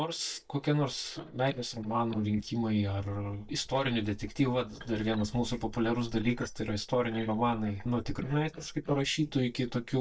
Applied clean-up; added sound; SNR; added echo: neural mask model DeepFilterNet 3.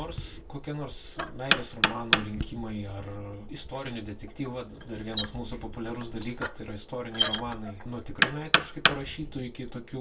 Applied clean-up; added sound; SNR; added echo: none; Knock; -4 dB; reverberation time 0.2 s.